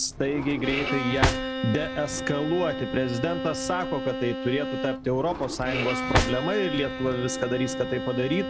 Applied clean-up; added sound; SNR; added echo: none; Bowed string instrument + Drawer open or close; 2 dB; none.